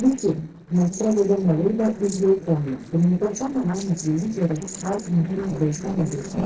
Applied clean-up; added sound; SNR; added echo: neural separator model SepFormer DNS4.